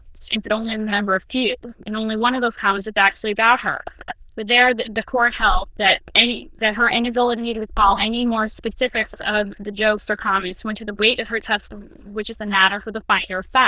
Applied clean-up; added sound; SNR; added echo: neural diffusion model UNIVERSE++.